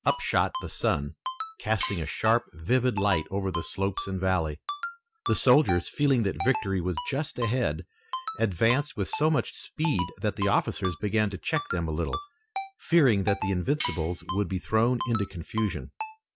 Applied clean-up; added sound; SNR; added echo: none; Ringtone + Cutlery, silverware; 10 dB; none.